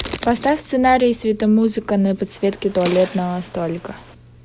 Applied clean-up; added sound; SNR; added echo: none; Gunshot, gunfire; 17 dB; none.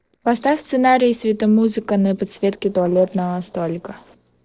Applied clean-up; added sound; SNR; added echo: neural separator model SepFormer DNS4.